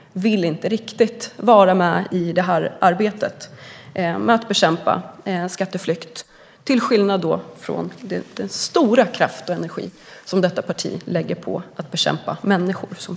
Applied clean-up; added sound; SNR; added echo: neural mask model Resemble Enhance denoiser.